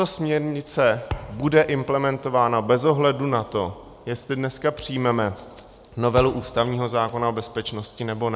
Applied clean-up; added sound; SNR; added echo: none; Thump, thud + Rattle (instrument); 17 dB; none.